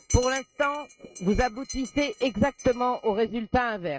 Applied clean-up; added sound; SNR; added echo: neural mask model RNNoise.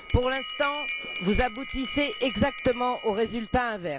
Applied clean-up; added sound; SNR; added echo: none; Bell; 5 dB; none.